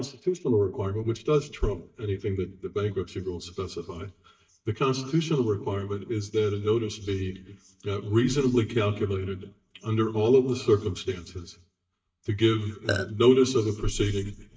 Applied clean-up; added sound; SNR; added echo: neural mask model DeepFilterNet 3.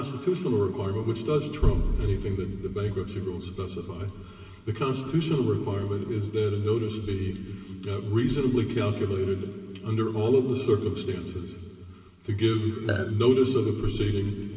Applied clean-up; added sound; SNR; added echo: none; Burping, eructation; 6 dB; reverberation time 2.3 s.